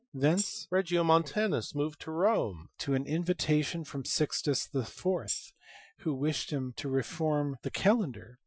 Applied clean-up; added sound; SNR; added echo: classical method Wiener filter.